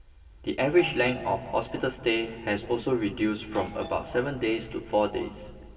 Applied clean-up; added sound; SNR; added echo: none; Doorbell; 19 dB; reverberation time 2.0 s.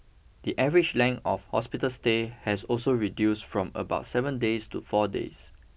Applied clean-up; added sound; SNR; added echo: none; none; none; none.